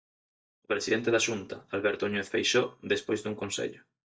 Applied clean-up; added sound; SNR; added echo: neural mask model DeepFilterNet 3.